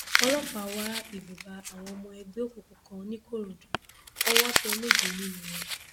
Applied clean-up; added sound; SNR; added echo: none; Crumpling, crinkling; -5 dB; none.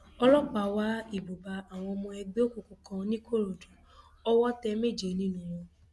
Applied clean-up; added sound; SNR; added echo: none; none; none; none.